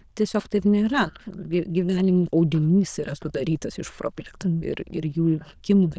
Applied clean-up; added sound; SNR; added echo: neural diffusion model UNIVERSE++.